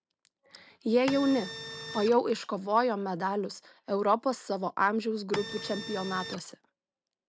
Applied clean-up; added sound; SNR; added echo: none; Printer; 9 dB; none.